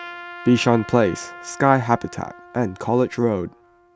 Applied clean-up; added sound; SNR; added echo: none; Trumpet; 18 dB; none.